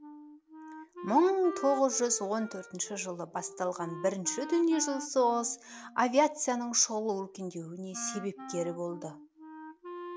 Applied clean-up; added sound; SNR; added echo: none; Wind instrument, woodwind instrument; 14 dB; none.